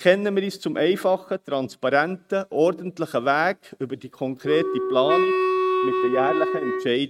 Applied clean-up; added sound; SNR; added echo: neural mask model RNNoise.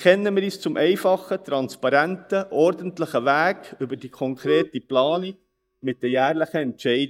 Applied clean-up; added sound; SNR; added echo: neural mask model DeepFilterNet 3.